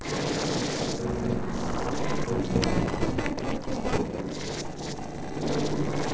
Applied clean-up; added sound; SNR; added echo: neural separator model SepFormer DNS4.